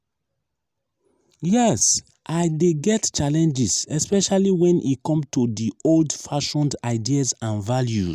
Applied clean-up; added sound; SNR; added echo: none; none; none; none.